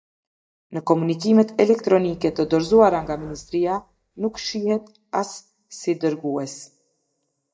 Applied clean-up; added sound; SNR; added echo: neural mask model DeepFilterNet 3.